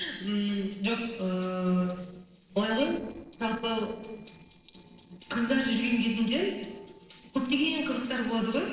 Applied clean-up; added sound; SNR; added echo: neural separator model SepFormer DNS4.